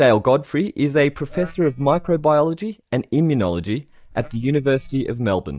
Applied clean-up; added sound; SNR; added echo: neural mask model DeepFilterNet 3.